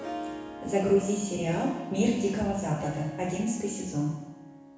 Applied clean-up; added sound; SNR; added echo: none; Harp; 12 dB; reverberation time 1.0 s.